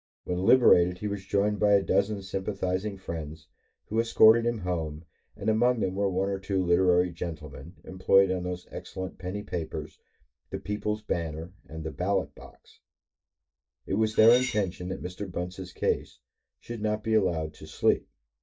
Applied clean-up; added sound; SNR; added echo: neural mask model DeepFilterNet 3.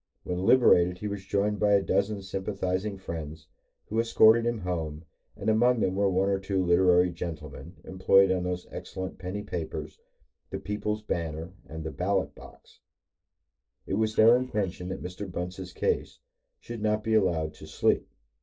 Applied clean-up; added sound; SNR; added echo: neural separator model SepFormer DNS4.